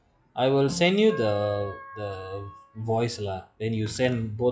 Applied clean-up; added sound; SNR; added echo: classical method log-MMSE.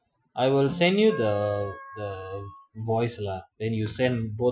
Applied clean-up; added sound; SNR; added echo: classical method Wiener filter.